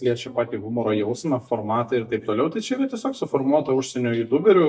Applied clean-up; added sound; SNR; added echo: neural mask model DeepFilterNet 3.